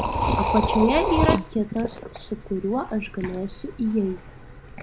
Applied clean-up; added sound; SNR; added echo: none; Liquid; 1 dB; none.